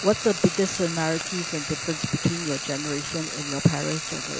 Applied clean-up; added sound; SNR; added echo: none; Frying (food); 6 dB; none.